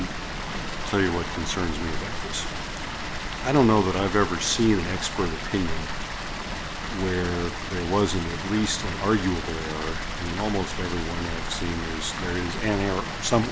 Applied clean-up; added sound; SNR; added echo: none; Water; 5 dB; none.